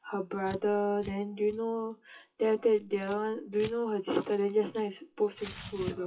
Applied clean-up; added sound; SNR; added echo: classical method WPE with log-MMSE.